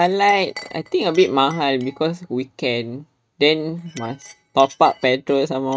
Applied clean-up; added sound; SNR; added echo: neural mask model RNNoise.